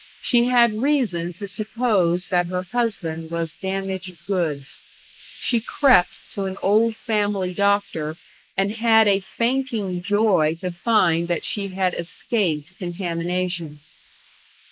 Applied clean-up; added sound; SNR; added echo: neural mask model Resemble Enhance denoiser.